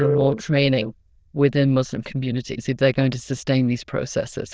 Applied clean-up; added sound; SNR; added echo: neural diffusion model UNIVERSE++.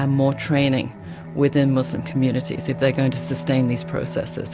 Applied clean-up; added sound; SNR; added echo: none; none; none; none.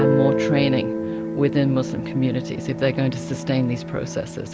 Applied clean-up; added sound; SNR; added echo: none; Guitar; 3 dB; none.